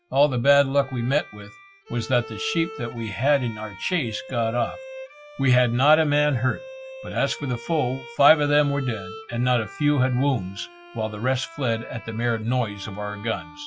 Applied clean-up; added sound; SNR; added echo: classical method log-MMSE.